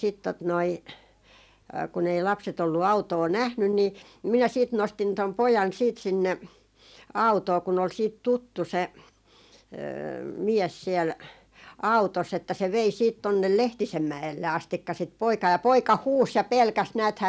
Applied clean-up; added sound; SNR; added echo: none; none; none; none.